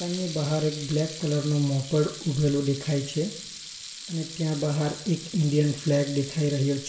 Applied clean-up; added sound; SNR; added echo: none; Sink (filling or washing) / Water tap, faucet; 13 dB; reverberation time 0.7 s.